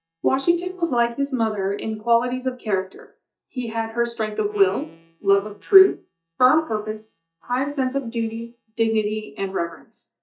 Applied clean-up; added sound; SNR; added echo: neural mask model DeepFilterNet 3.